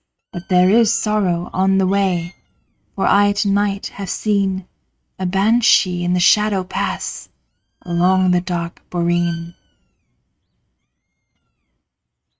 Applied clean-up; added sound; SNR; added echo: neural mask model RNNoise.